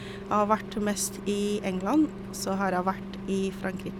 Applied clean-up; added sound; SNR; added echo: none; Engine; 9 dB; none.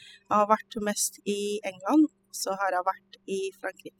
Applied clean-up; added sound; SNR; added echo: classical method spectral subtraction.